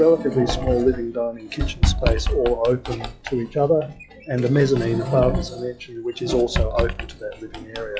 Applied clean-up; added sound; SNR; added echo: classical method log-MMSE.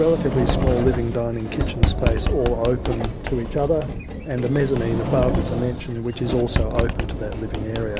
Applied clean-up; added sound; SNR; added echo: none; Sliding door; 1 dB; none.